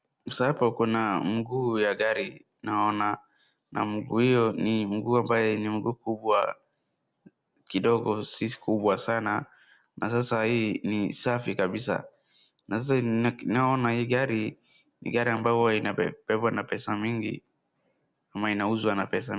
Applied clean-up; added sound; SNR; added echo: none; none; none; none.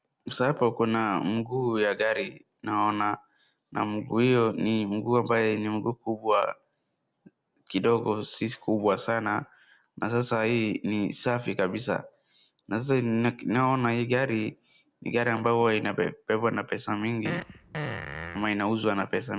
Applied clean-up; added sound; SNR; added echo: none; Fart; 9 dB; none.